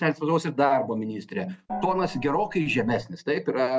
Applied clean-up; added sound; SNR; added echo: none; Gong; 12 dB; none.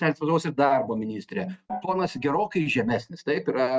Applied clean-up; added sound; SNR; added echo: neural mask model RNNoise.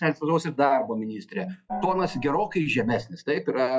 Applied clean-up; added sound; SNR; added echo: classical method log-MMSE.